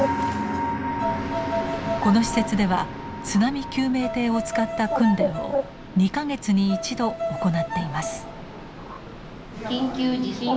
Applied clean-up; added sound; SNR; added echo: none; Bowed string instrument + Bird; 7 dB; none.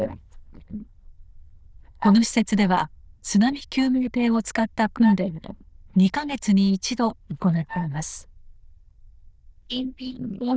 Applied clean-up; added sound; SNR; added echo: neural diffusion model UNIVERSE++.